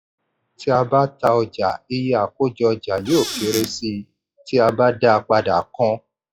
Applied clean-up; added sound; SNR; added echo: classical method log-MMSE.